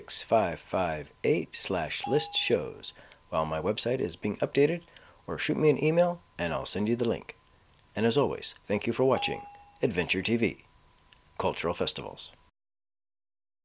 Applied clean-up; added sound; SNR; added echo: none; Bell; 13 dB; none.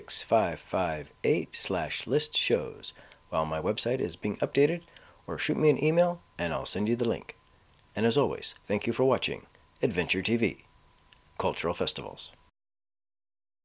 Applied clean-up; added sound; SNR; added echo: none; none; none; none.